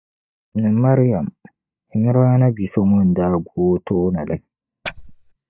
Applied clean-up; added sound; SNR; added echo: neural mask model DeepFilterNet 3.